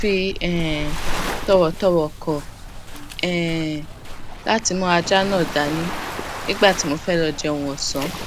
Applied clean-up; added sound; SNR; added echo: none; Waves, surf; 7 dB; none.